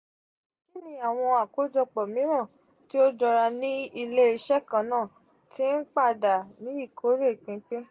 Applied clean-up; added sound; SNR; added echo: none; none; none; none.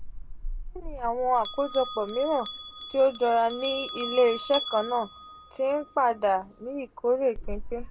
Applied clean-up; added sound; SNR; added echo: none; Bell; 9 dB; none.